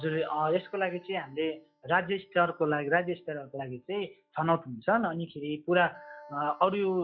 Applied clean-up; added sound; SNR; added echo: classical method log-MMSE.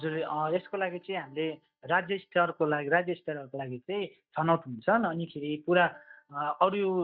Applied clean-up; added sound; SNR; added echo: neural mask model DeepFilterNet 3.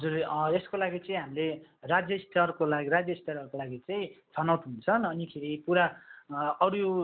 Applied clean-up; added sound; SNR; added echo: none; none; none; none.